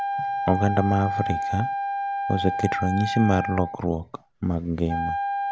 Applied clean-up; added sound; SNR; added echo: none; Wind instrument, woodwind instrument; 3 dB; none.